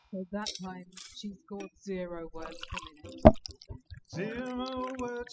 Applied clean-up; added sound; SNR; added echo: classical method spectral subtraction.